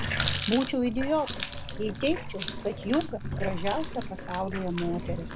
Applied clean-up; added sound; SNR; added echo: none; Water tap, faucet; 3 dB; none.